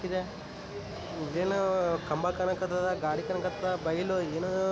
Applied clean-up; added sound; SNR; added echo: none; none; none; none.